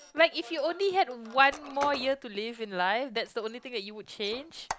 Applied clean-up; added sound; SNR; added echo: none; Squeak; 16 dB; none.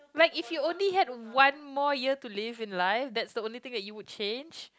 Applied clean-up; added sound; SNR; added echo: none; none; none; none.